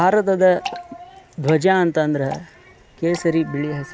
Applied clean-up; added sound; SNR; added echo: none; Drip / Water; 19 dB; none.